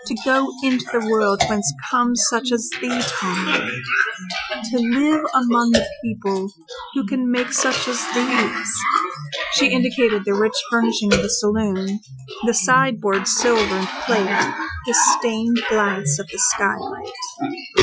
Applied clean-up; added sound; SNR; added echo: classical method Wiener filter.